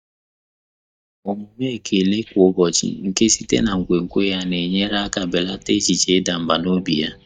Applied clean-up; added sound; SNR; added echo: neural mask model DeepFilterNet 3.